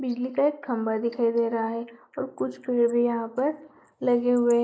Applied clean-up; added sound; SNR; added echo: neural mask model Resemble Enhance denoiser.